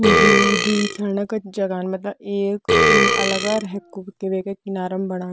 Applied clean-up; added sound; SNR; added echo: none; Burping, eructation; -4 dB; none.